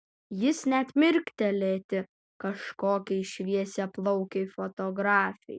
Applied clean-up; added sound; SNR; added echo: none; none; none; none.